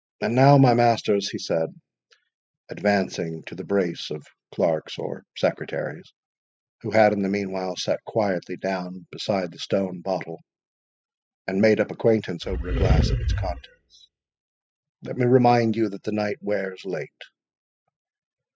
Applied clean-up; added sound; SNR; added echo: classical method spectral subtraction.